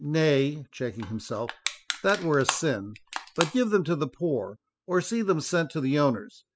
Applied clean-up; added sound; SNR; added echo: classical method spectral subtraction.